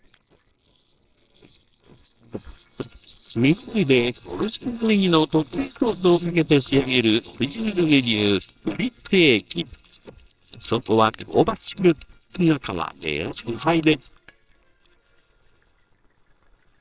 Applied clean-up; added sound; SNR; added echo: neural separator model SepFormer WHAMR!.